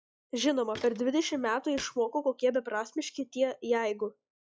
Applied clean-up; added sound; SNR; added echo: classical method log-MMSE.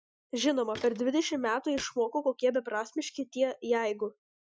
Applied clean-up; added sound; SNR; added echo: classical method Wiener filter.